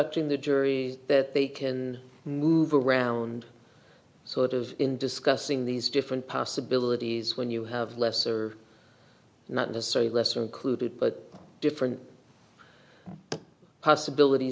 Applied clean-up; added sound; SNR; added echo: none; none; none; none.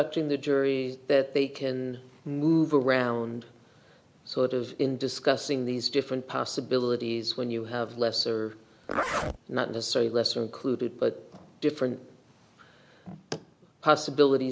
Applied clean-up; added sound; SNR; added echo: none; Zipper (clothing); 6 dB; none.